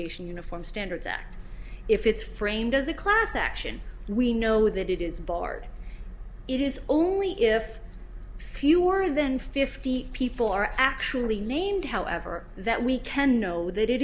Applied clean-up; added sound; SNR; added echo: none; none; none; none.